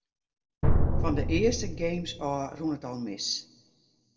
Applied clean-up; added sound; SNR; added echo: none; Drum; -5 dB; reverberation time 0.2 s.